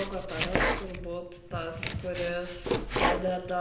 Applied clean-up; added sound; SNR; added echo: none; Domestic sounds, home sounds; -2 dB; reverberation time 0.8 s.